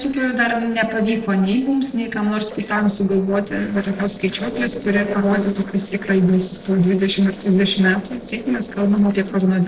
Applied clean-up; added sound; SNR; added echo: neural separator model SepFormer DNS4.